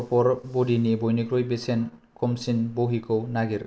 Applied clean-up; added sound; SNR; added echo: none; none; none; none.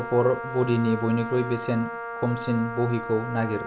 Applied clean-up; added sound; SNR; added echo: none; Wind instrument, woodwind instrument; 9 dB; none.